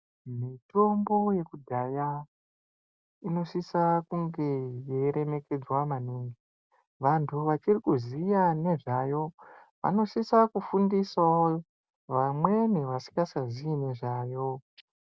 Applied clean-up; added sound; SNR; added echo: none; none; none; none.